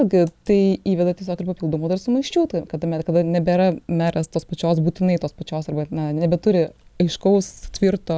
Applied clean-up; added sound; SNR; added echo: none; none; none; none.